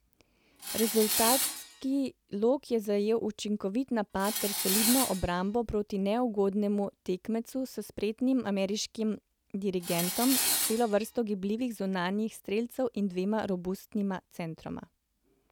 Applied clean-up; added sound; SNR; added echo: none; Tools; 1 dB; none.